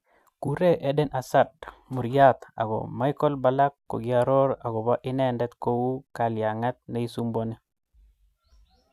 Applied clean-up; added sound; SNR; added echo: none; none; none; none.